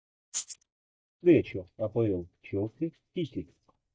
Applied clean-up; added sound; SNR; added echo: neural mask model DeepFilterNet 3.